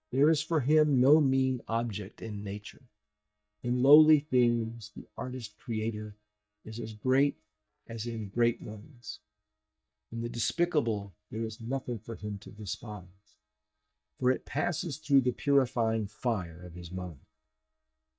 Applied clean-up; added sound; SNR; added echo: neural mask model DeepFilterNet 3.